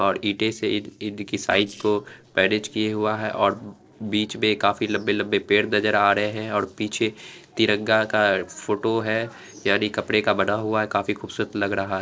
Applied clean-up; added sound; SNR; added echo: neural separator model SepFormer DNS4.